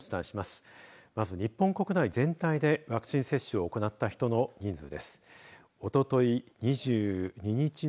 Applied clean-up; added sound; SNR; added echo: none; none; none; none.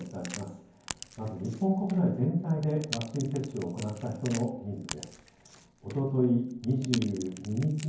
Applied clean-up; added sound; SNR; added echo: none; Crack / Crackle; 15 dB; reverberation time 0.9 s.